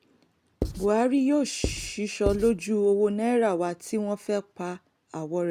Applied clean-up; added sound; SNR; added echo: none; Writing; 6 dB; none.